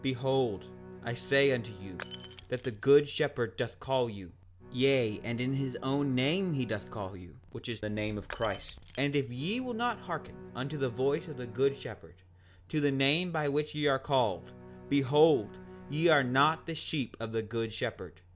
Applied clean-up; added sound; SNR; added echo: none; Bowed string instrument + Shatter / Crushing; 18 dB; none.